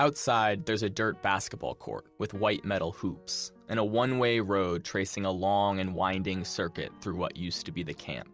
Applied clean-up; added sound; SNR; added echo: none; none; none; none.